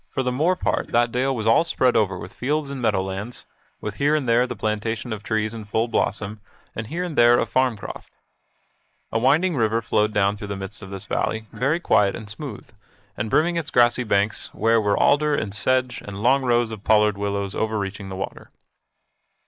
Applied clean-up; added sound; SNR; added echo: neural mask model Resemble Enhance denoiser.